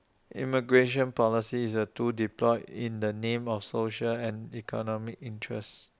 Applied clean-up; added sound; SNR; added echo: none; none; none; none.